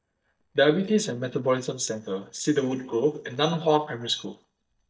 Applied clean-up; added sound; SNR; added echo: neural mask model DeepFilterNet 3.